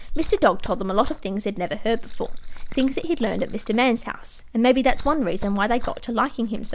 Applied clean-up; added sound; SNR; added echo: none; Liquid; 5 dB; none.